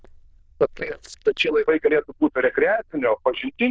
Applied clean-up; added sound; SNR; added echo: neural diffusion model UNIVERSE++.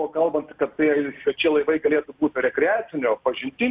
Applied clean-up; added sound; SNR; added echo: none; none; none; none.